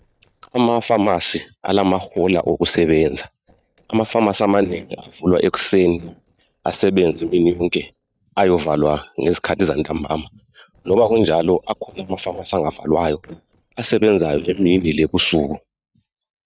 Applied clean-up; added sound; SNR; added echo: neural mask model DeepFilterNet 3.